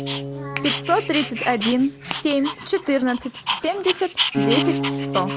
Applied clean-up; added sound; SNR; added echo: none; Dog + Acoustic guitar; 3 dB; none.